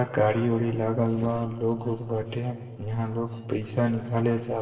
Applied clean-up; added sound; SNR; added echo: neural separator model SepFormer DNS4.